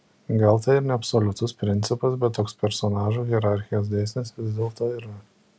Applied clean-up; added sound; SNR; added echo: none; none; none; none.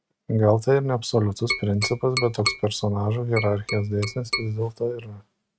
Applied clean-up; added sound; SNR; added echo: neural mask model RNNoise.